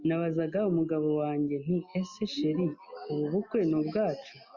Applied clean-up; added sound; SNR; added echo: none; none; none; none.